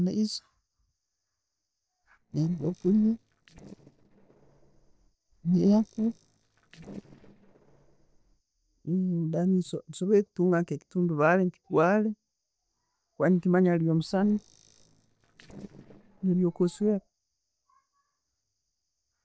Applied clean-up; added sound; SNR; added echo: neural separator model SepFormer DNS4.